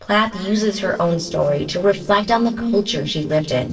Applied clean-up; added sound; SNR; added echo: neural separator model SepFormer DNS4.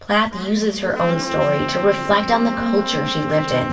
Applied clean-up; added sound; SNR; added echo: none; Trumpet; 9 dB; reverberation time 2.5 s.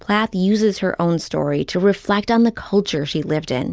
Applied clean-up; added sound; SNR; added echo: none; none; none; none.